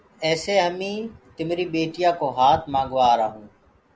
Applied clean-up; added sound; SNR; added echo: none; none; none; none.